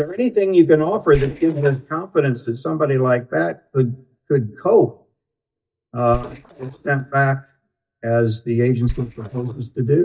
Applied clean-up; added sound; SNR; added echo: neural mask model DeepFilterNet 3.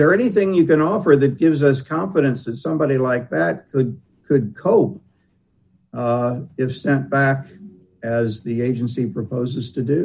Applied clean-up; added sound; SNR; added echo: none; none; none; none.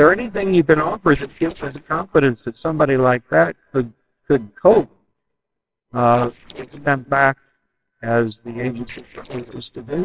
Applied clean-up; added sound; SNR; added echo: neural separator model SepFormer WHAMR!.